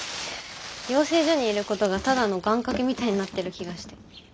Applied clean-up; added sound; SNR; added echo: none; none; none; none.